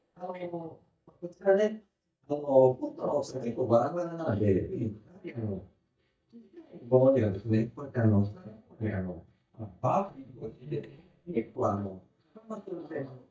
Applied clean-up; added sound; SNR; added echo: neural mask model DeepFilterNet 3.